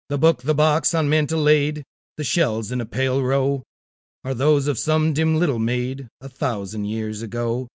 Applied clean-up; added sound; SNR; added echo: none; none; none; none.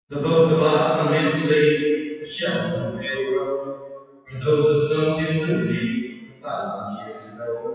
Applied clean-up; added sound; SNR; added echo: classical method WPE with log-MMSE.